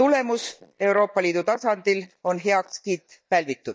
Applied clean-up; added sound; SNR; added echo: neural mask model DeepFilterNet 3.